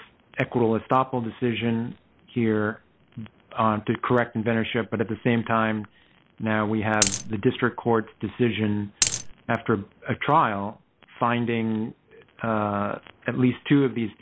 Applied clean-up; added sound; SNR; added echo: none; Coin (dropping); -2 dB; none.